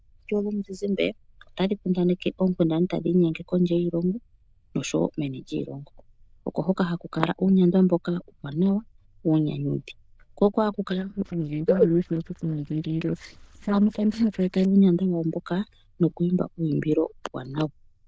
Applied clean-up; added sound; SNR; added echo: neural diffusion model UNIVERSE++.